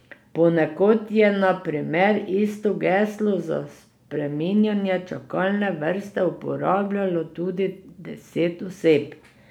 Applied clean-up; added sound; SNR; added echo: none; none; none; none.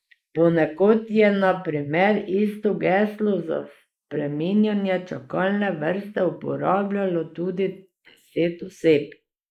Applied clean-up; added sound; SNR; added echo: neural mask model Resemble Enhance denoiser.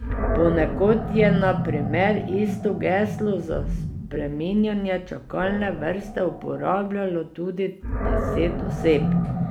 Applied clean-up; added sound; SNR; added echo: none; Animal; 3 dB; none.